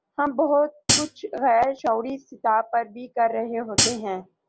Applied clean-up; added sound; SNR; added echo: none; Hi-hat; -2 dB; none.